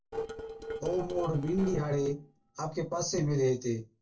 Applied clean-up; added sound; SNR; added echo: neural separator model SepFormer DNS4.